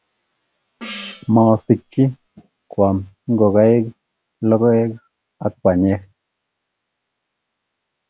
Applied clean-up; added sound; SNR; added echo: none; Gong; 17 dB; none.